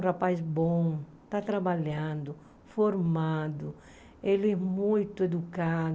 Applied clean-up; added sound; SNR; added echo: none; none; none; none.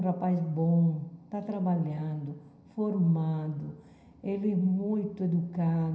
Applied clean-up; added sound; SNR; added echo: none; none; none; reverberation time 0.9 s.